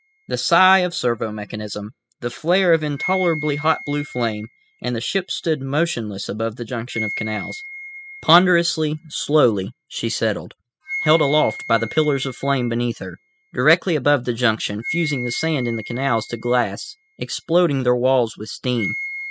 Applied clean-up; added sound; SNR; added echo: classical method spectral subtraction.